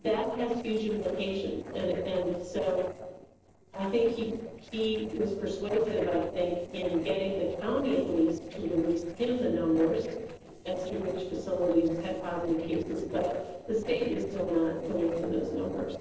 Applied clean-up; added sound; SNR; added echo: neural separator model SepFormer DNS4.